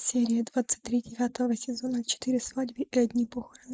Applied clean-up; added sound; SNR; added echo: neural mask model Resemble Enhance denoiser.